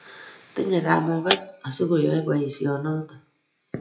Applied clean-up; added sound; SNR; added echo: classical method WPE with log-MMSE.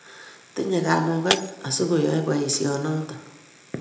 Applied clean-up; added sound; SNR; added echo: none; Shatter; 10 dB; reverberation time 0.7 s.